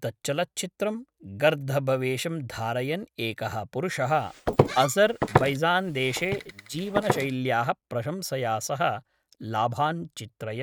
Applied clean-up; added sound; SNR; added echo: neural mask model RNNoise.